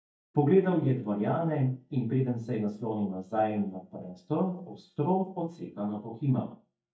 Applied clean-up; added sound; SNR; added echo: neural mask model DeepFilterNet 3.